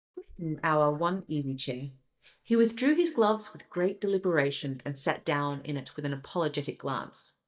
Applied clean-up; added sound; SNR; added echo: neural mask model DeepFilterNet 3.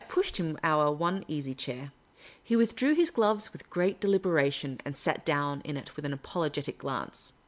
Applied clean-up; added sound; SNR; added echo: none; none; none; none.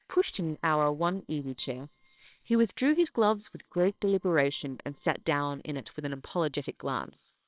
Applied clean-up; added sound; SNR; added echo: neural separator model SepFormer WHAMR!.